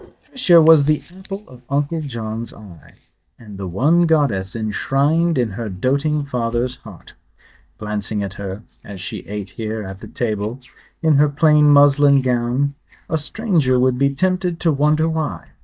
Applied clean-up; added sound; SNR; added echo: neural mask model DeepFilterNet 3.